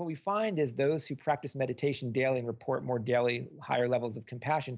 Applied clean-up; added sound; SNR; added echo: none; none; none; none.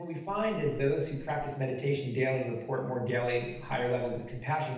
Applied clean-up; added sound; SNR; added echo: none; Water / Splash, splatter; 16 dB; reverberation time 0.9 s.